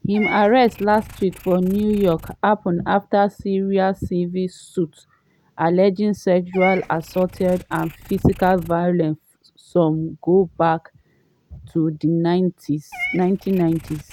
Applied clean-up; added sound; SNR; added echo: none; Meow / Purr; 17 dB; none.